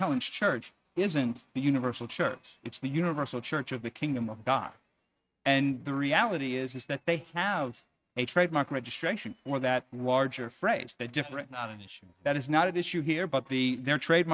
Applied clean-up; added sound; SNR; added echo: neural mask model RNNoise.